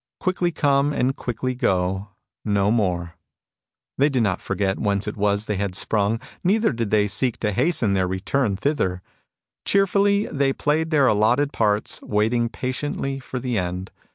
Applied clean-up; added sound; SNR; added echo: none; none; none; none.